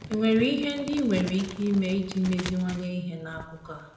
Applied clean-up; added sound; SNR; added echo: none; Crumpling, crinkling; 14 dB; reverberation time 0.8 s.